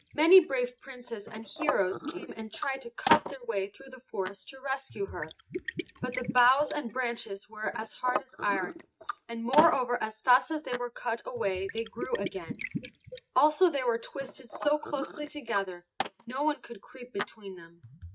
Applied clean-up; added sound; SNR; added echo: neural mask model RNNoise.